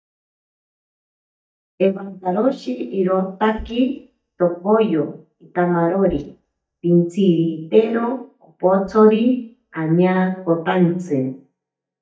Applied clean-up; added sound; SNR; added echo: neural mask model DeepFilterNet 3.